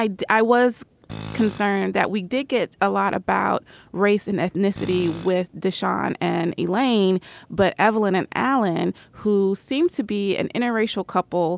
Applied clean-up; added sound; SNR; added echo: none; Tools; 16 dB; none.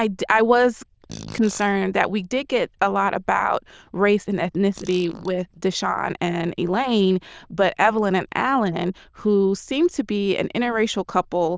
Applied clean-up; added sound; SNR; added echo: neural diffusion model UNIVERSE++.